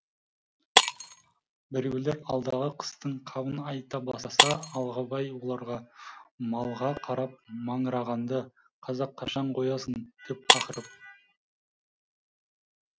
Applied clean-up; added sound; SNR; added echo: none; Shatter; -2 dB; none.